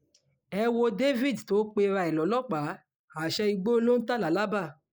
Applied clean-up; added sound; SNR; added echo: neural mask model Resemble Enhance denoiser.